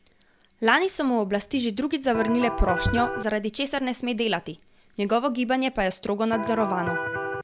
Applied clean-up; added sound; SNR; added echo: none; Electric guitar; 4 dB; none.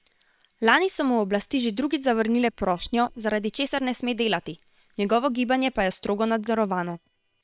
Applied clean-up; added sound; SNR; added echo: neural separator model SepFormer WHAM!.